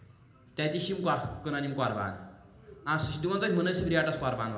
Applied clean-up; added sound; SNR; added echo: none; none; none; reverberation time 0.9 s.